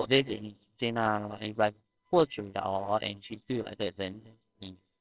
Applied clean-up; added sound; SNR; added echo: neural separator model SepFormer WHAMR!.